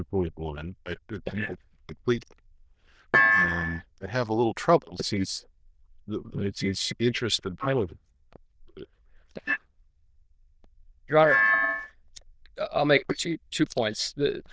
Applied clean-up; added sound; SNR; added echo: neural diffusion model UNIVERSE++.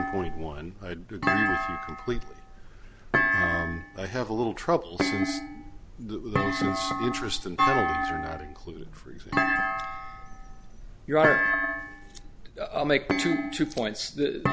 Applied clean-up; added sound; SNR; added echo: none; Thump, thud; -1 dB; none.